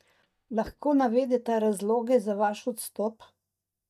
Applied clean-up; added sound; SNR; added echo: neural mask model DeepFilterNet 3.